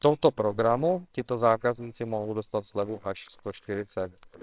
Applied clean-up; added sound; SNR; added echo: neural separator model SepFormer WHAMR!.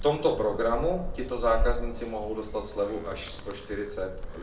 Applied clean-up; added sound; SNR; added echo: none; Animal; 3 dB; reverberation time 0.3 s.